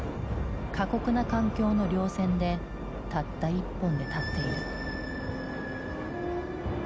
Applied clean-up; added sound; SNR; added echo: none; none; none; none.